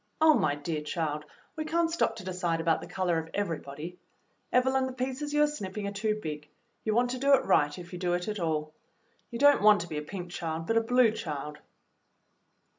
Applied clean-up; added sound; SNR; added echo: none; none; none; none.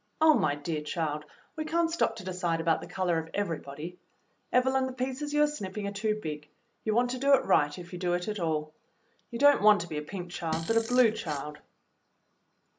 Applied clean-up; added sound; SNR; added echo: none; Fart; 12 dB; none.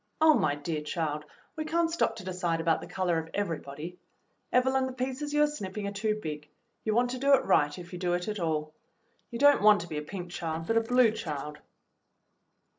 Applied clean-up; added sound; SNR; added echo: neural separator model SepFormer DNS4.